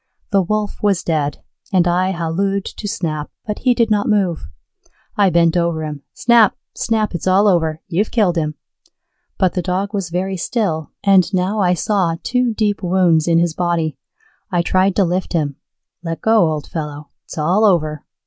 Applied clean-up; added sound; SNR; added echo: none; none; none; none.